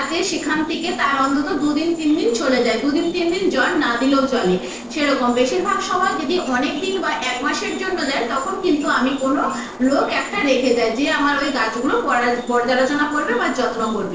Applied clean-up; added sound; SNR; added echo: neural separator model SepFormer DNS4.